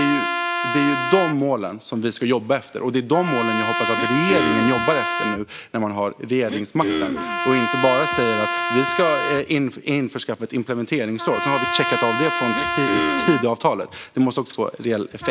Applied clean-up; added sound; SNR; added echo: none; Trumpet + Cough; 3 dB; none.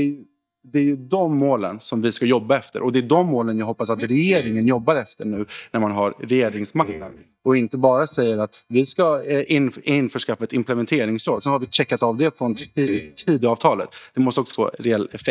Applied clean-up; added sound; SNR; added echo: neural mask model DeepFilterNet 3.